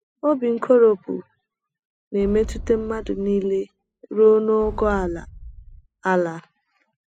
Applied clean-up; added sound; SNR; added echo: classical method spectral subtraction.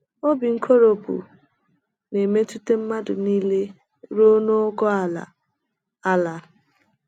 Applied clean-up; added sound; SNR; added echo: none; none; none; none.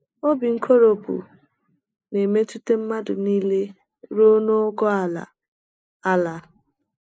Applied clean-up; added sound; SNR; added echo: neural mask model Resemble Enhance denoiser.